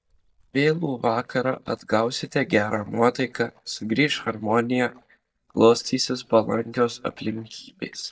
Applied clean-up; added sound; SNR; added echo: neural mask model DeepFilterNet 3.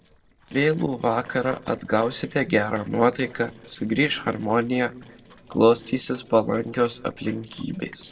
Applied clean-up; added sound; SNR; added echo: neural separator model SepFormer DNS4.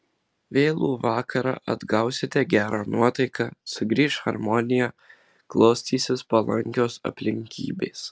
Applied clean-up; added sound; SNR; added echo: none; none; none; none.